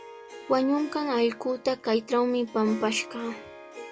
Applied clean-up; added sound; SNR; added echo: none; Harp; 16 dB; none.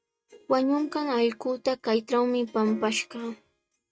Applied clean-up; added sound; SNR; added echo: neural mask model RNNoise.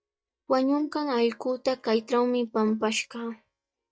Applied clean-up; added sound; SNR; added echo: neural mask model DeepFilterNet 3.